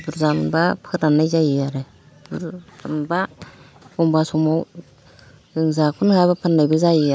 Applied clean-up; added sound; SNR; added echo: none; none; none; none.